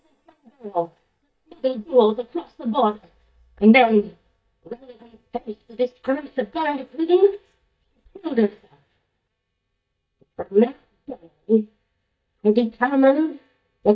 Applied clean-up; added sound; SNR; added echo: neural mask model DeepFilterNet 3.